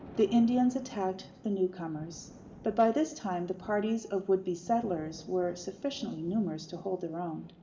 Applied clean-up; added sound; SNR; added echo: none; Thunder; 20 dB; reverberation time 1.0 s.